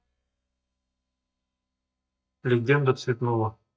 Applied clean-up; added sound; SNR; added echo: neural mask model DeepFilterNet 3.